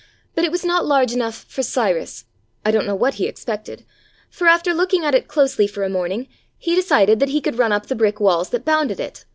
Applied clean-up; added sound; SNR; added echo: none; none; none; none.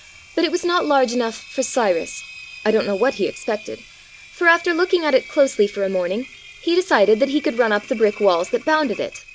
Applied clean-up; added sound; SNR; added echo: none; Engine; 19 dB; none.